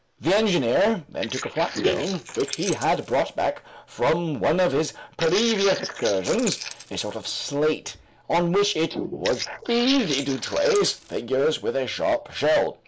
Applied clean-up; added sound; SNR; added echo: neural mask model Resemble Enhance denoiser.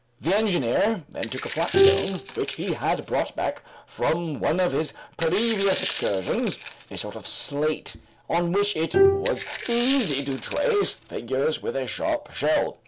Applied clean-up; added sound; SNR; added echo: none; Bowed string instrument + Coin (dropping); 0 dB; none.